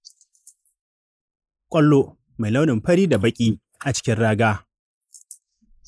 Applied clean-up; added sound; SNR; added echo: neural mask model Resemble Enhance denoiser.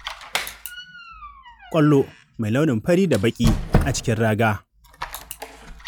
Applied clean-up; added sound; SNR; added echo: none; Squeak; 6 dB; none.